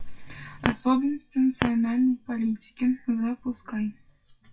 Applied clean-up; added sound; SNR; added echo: classical method WPE with log-MMSE.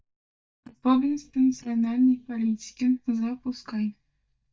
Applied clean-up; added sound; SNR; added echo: neural mask model DeepFilterNet 3.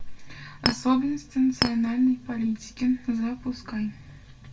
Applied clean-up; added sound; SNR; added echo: none; Chink, clink; 4 dB; reverberation time 0.2 s.